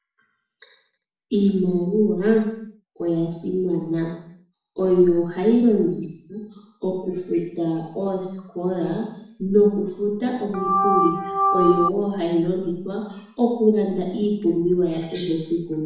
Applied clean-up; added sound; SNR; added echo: none; Organ; -2 dB; reverberation time 0.6 s.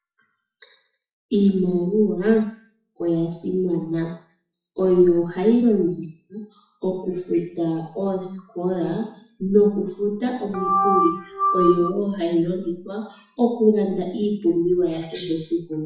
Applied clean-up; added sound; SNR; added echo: classical method WPE with log-MMSE.